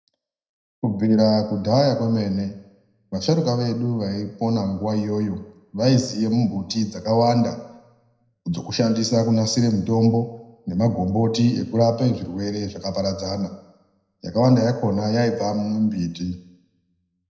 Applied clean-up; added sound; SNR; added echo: none; none; none; reverberation time 0.7 s.